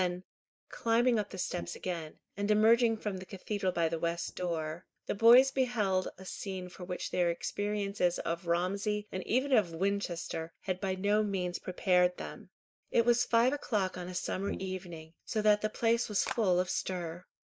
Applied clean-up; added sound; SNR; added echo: neural mask model DeepFilterNet 3.